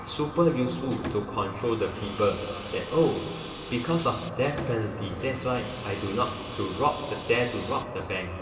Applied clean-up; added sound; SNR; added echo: none; Sawing; 14 dB; reverberation time 2.5 s.